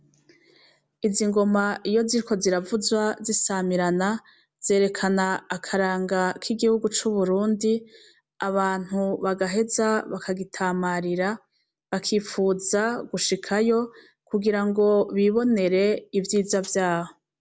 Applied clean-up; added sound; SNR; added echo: none; none; none; none.